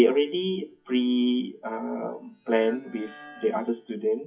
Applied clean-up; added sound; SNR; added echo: classical method WPE with log-MMSE.